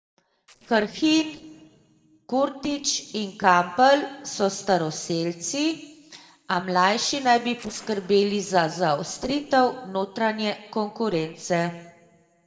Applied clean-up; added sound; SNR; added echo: neural separator model SepFormer DNS4.